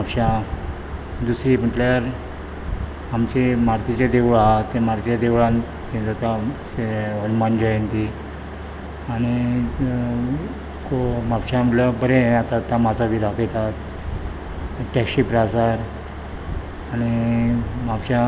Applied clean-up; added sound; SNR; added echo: none; Musical instrument; 15 dB; none.